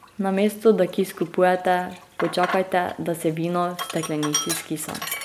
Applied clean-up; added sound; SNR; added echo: none; Sink (filling or washing); 10 dB; none.